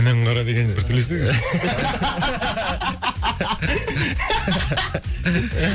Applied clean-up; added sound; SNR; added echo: none; none; none; none.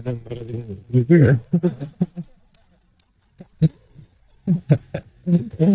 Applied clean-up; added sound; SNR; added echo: neural mask model DeepFilterNet 3.